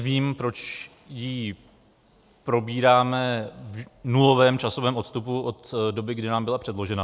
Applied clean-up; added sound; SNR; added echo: none; none; none; none.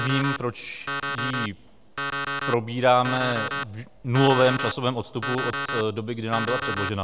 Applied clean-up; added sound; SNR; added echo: none; Alarm; 5 dB; none.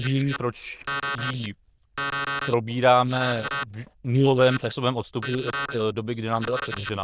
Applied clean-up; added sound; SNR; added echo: neural diffusion model UNIVERSE++.